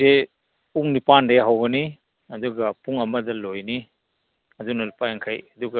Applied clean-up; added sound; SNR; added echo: none; none; none; none.